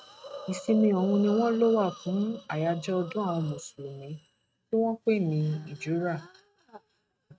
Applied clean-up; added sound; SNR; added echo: neural mask model RNNoise.